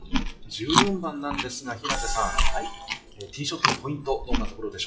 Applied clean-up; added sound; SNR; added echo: classical method WPE with log-MMSE.